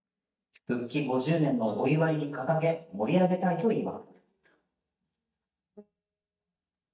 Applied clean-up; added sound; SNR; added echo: neural mask model DeepFilterNet 3.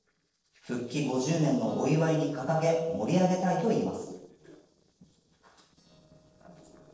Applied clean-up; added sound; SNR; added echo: neural separator model SepFormer DNS4.